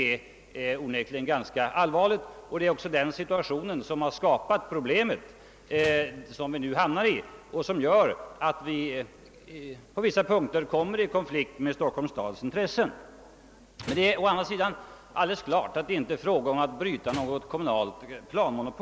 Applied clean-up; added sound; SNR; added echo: none; Slam; 17 dB; none.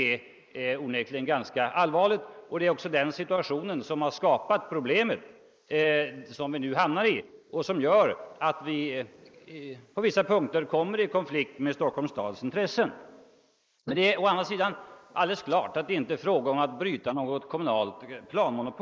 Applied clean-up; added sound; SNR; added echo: neural mask model Resemble Enhance denoiser.